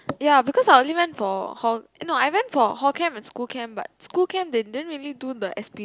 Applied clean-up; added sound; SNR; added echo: none; none; none; none.